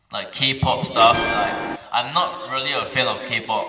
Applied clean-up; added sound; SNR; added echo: none; Bell; 3 dB; reverberation time 2.0 s.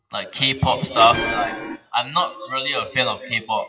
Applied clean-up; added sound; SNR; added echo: classical method WPE with log-MMSE.